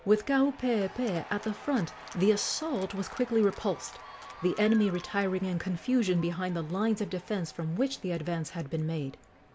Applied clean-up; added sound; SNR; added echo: none; Applause / Cheering; 19 dB; none.